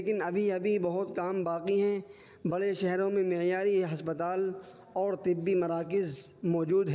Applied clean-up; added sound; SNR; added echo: none; none; none; none.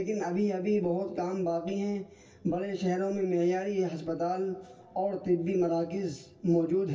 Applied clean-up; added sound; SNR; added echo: none; none; none; reverberation time 0.2 s.